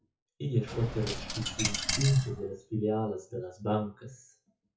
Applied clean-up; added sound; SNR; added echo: classical method WPE with log-MMSE.